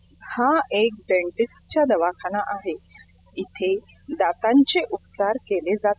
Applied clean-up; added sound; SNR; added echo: classical method spectral subtraction.